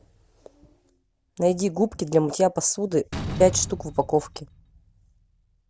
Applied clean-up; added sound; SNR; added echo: none; Slam; 14 dB; none.